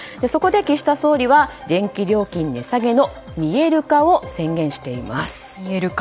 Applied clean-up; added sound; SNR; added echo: none; none; none; none.